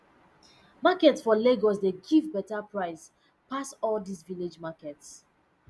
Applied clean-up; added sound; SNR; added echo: none; none; none; none.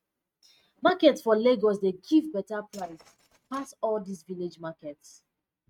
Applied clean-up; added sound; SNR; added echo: neural mask model RNNoise.